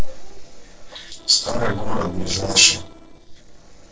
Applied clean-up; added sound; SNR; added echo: neural separator model SepFormer DNS4.